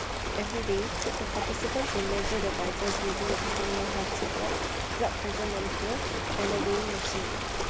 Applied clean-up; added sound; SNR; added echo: none; Ocean; -3 dB; none.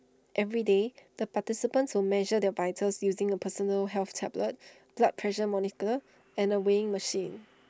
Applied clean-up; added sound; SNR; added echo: none; none; none; none.